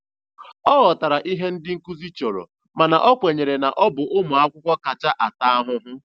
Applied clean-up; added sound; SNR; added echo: none; none; none; none.